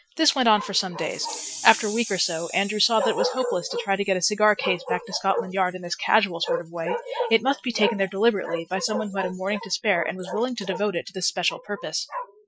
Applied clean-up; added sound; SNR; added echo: classical method Wiener filter.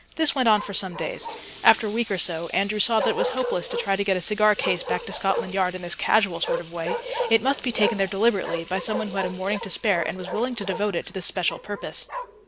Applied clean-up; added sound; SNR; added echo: none; Sink (filling or washing) / Water tap, faucet + Bark; 7 dB; none.